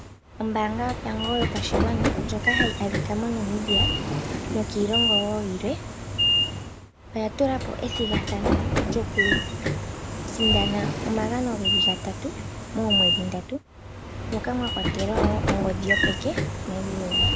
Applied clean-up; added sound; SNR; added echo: none; Sliding door / Train; -3 dB; none.